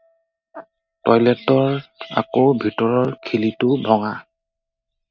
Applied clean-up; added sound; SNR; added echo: neural mask model RNNoise.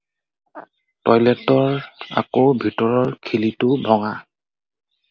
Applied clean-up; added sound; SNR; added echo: none; none; none; none.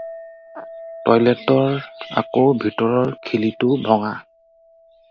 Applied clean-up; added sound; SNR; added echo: none; Chink, clink; 20 dB; none.